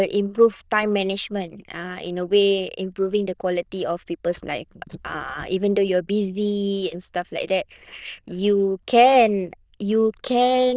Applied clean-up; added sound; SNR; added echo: neural diffusion model UNIVERSE++.